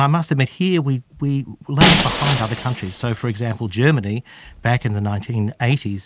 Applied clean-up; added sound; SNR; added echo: none; Shatter; 1 dB; none.